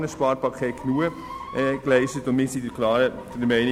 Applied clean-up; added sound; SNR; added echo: none; Chicken, rooster; 16 dB; none.